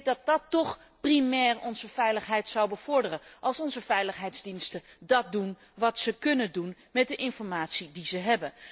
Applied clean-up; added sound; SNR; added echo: none; none; none; none.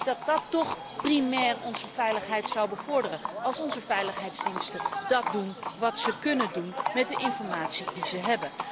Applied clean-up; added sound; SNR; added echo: none; Livestock, farm animals, working animals; 5 dB; none.